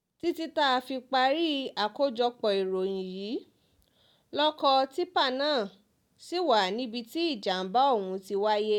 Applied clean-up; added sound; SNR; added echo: none; none; none; none.